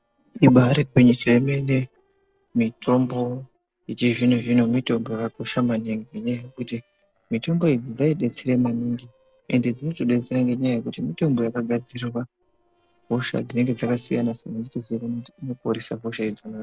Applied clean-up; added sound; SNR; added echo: neural separator model SepFormer DNS4.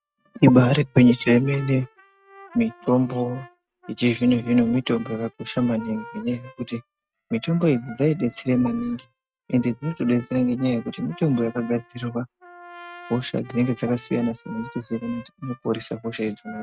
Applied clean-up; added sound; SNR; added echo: neural mask model RNNoise.